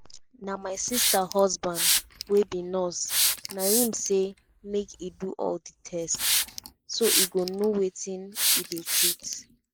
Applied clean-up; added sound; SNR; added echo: neural mask model Resemble Enhance denoiser.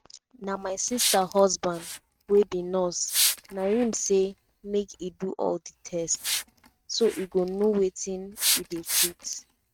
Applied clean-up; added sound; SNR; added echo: neural mask model RNNoise.